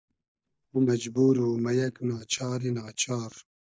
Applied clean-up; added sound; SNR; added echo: neural mask model DeepFilterNet 3.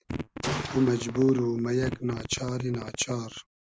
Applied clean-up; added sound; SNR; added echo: none; Fart + Gunshot, gunfire; 8 dB; none.